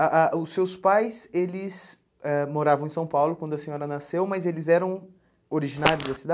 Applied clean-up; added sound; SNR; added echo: none; Fart; 1 dB; none.